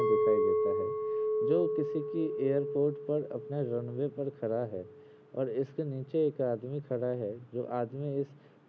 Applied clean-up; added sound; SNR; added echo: none; Chink, clink; 1 dB; none.